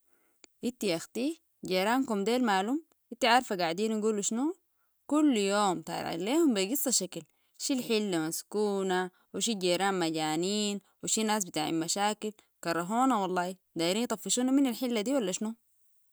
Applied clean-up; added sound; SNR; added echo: none; none; none; none.